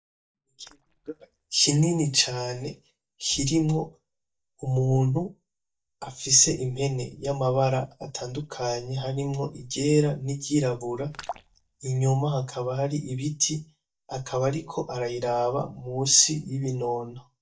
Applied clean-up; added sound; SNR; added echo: neural mask model DeepFilterNet 3.